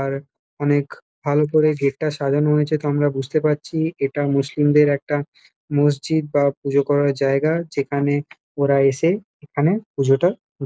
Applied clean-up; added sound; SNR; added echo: neural mask model Resemble Enhance denoiser.